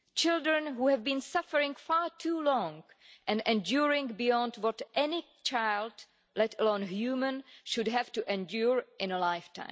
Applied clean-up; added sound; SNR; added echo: none; none; none; none.